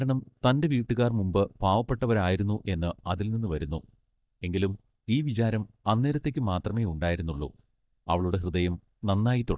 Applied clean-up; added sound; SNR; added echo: neural mask model DeepFilterNet 3.